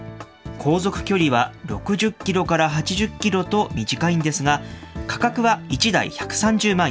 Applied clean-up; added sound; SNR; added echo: none; none; none; none.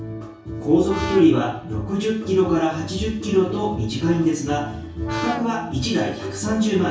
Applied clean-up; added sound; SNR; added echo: none; Brass instrument; 12 dB; reverberation time 0.6 s.